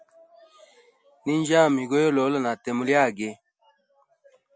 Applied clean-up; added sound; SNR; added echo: none; none; none; none.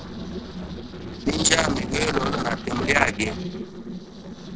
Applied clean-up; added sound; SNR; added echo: neural separator model SepFormer DNS4.